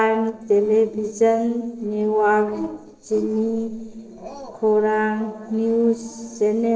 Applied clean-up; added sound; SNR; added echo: neural separator model SepFormer DNS4.